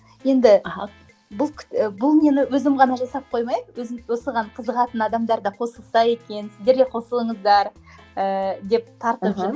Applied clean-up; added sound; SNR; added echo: none; none; none; none.